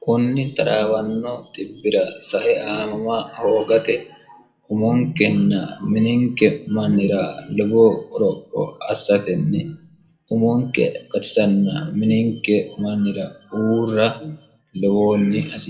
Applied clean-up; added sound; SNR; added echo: none; none; none; reverberation time 0.3 s.